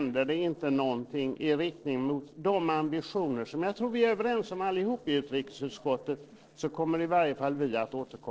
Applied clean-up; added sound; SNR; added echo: neural separator model SepFormer DNS4.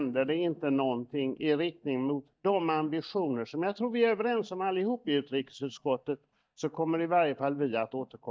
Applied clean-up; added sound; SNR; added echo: neural mask model DeepFilterNet 3.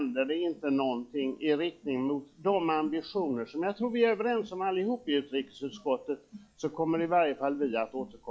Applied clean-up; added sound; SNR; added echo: classical method log-MMSE.